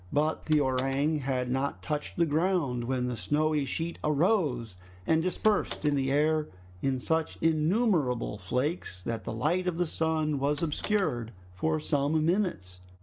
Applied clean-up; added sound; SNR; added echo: none; Door; 15 dB; none.